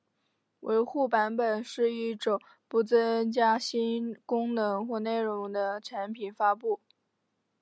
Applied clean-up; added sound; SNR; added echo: none; none; none; none.